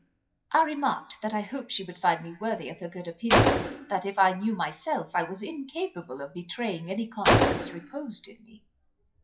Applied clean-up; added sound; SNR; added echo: classical method WPE with log-MMSE.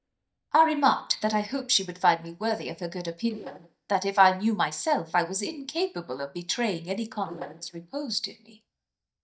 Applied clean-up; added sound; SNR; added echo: neural mask model DeepFilterNet 3.